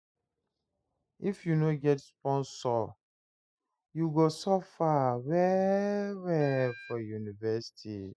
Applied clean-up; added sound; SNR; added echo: classical method spectral subtraction.